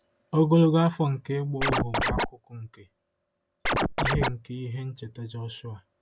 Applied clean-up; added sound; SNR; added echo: none; Scratching (performance technique); -2 dB; none.